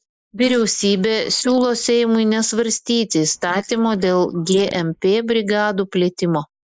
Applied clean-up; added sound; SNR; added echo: neural mask model Resemble Enhance denoiser.